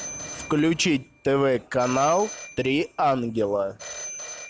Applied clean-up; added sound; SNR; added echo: none; Telephone; 15 dB; none.